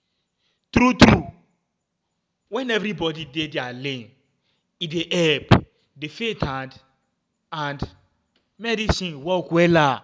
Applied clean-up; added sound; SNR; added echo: none; none; none; none.